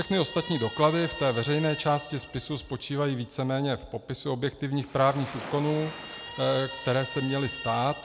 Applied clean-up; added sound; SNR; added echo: none; Waves, surf + Guitar; 13 dB; none.